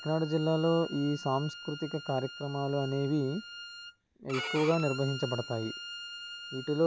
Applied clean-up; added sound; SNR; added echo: none; Bowed string instrument; 11 dB; none.